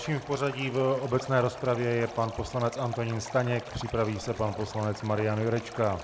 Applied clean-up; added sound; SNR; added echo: none; Stream; 14 dB; none.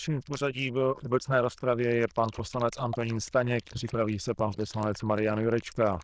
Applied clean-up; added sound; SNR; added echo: neural diffusion model UNIVERSE++.